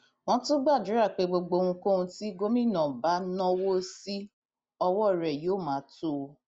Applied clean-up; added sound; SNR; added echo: none; none; none; none.